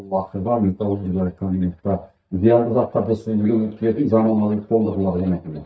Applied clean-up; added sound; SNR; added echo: neural mask model DeepFilterNet 3.